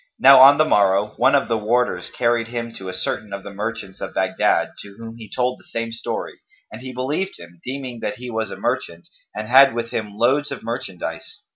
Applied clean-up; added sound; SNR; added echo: none; none; none; none.